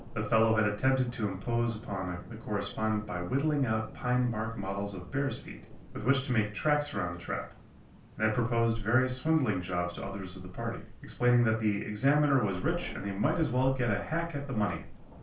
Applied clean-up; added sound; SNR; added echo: none; Thunder; 13 dB; reverberation time 0.3 s.